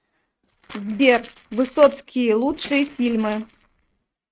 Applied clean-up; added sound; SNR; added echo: neural mask model RNNoise.